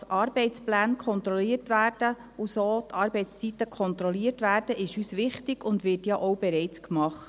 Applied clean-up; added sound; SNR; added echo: none; none; none; none.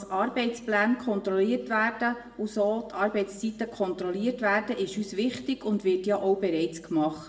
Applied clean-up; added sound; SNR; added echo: none; none; none; reverberation time 0.6 s.